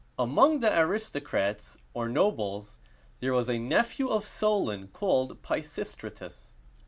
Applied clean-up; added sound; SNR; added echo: none; none; none; none.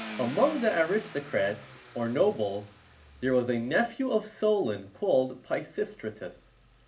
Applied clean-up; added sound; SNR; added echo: none; Car; 17 dB; reverberation time 0.3 s.